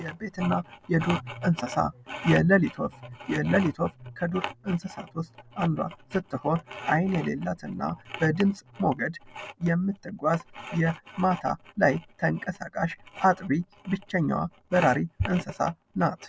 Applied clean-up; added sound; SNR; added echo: none; none; none; none.